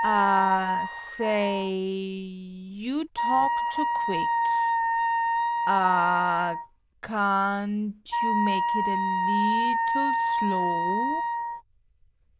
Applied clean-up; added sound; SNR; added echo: neural diffusion model UNIVERSE++.